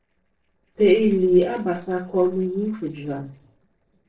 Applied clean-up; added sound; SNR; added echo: neural separator model SepFormer DNS4.